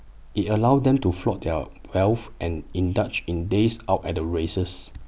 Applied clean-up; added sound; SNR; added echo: none; none; none; none.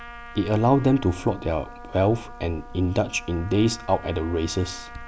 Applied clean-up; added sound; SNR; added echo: none; Trumpet; 19 dB; none.